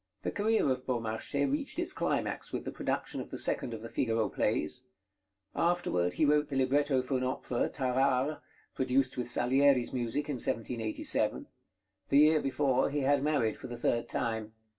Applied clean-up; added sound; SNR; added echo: none; none; none; reverberation time 0.1 s.